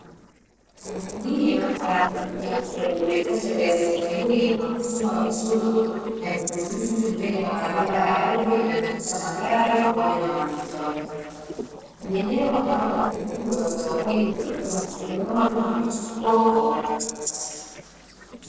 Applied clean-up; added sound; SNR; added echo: neural separator model SepFormer DNS4.